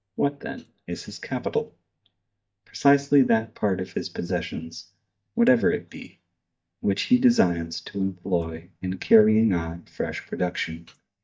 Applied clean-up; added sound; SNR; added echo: neural mask model DeepFilterNet 3.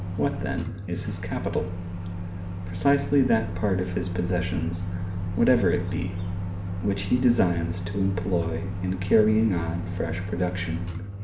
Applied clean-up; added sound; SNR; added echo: none; Microwave oven; 4 dB; reverberation time 0.8 s.